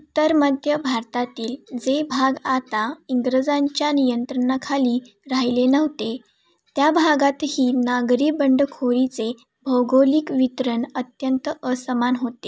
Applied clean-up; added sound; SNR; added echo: none; none; none; none.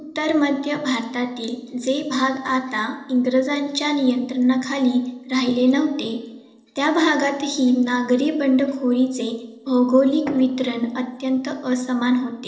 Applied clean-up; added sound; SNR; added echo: neural separator model SepFormer DNS4.